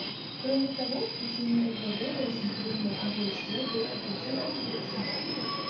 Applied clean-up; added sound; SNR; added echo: none; Subway, metro, underground; 2 dB; reverberation time 0.6 s.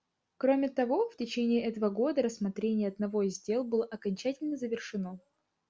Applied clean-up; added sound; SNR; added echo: none; none; none; none.